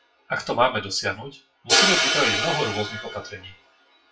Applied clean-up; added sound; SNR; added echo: classical method WPE with log-MMSE.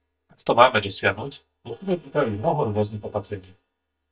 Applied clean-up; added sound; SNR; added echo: neural mask model DeepFilterNet 3.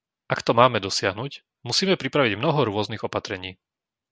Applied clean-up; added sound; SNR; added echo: none; none; none; none.